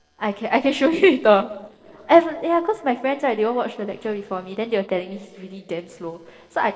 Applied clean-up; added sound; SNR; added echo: neural separator model SepFormer DNS4.